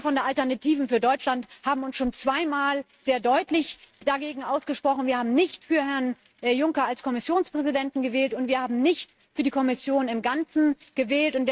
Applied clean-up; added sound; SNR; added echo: neural mask model RNNoise.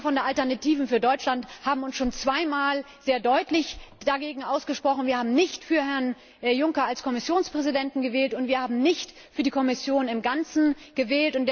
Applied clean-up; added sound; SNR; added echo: none; none; none; none.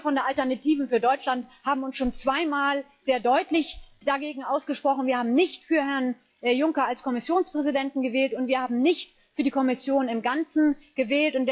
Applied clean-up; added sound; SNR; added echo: classical method log-MMSE.